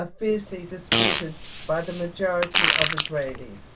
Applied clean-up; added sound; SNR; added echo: none; Fart; -5 dB; reverberation time 0.1 s.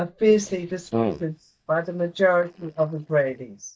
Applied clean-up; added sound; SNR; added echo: neural mask model DeepFilterNet 3.